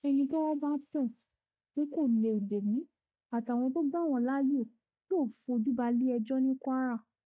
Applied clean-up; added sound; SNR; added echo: neural mask model DeepFilterNet 3.